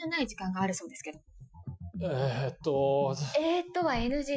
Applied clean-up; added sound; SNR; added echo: classical method Wiener filter.